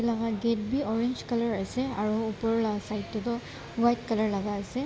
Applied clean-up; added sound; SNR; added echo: none; none; none; none.